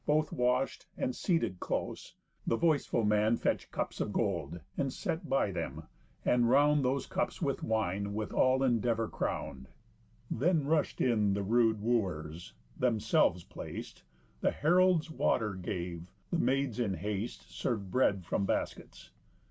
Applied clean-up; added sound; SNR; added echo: none; none; none; none.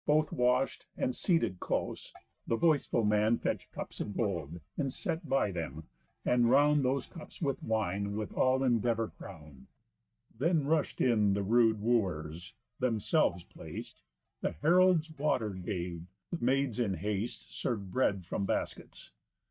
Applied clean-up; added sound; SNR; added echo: neural mask model DeepFilterNet 3.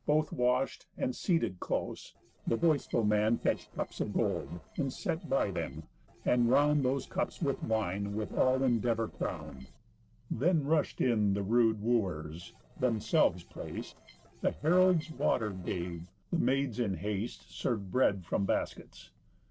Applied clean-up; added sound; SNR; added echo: neural separator model SepFormer DNS4.